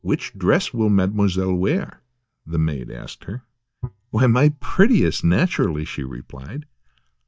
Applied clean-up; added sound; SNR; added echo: neural mask model DeepFilterNet 3.